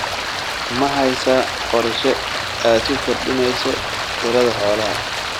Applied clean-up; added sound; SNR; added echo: none; Stream; 3 dB; none.